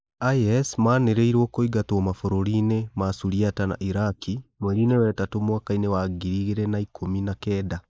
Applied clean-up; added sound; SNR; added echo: neural mask model Resemble Enhance denoiser.